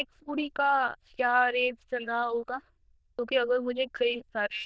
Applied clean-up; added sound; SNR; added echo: neural diffusion model UNIVERSE++.